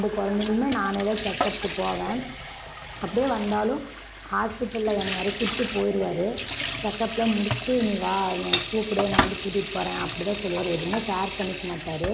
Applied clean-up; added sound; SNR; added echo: none; Sink (filling or washing) / Water tap, faucet; 3 dB; none.